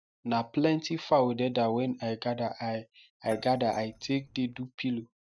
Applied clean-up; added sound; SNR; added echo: neural mask model RNNoise.